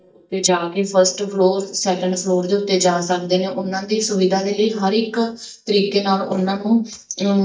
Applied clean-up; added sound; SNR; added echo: neural mask model DeepFilterNet 3.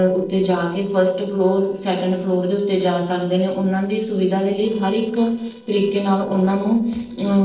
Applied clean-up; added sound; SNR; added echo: neural separator model SepFormer DNS4.